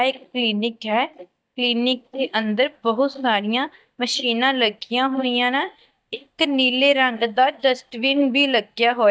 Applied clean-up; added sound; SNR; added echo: neural mask model DeepFilterNet 3.